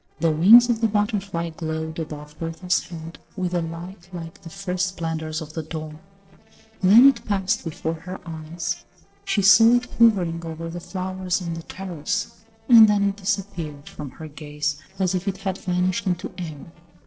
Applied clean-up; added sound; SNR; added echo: neural separator model SepFormer DNS4.